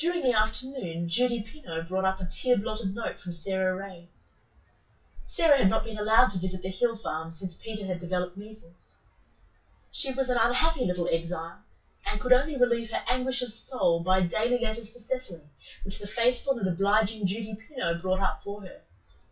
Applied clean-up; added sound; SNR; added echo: classical method WPE with log-MMSE.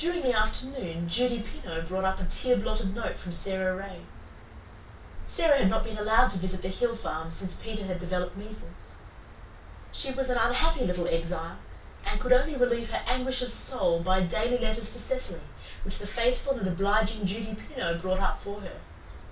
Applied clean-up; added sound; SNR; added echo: none; Cricket; 17 dB; reverberation time 0.2 s.